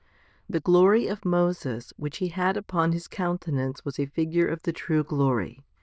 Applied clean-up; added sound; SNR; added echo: neural diffusion model UNIVERSE++.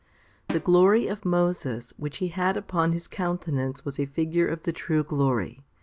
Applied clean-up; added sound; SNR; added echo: none; Snare drum; 14 dB; none.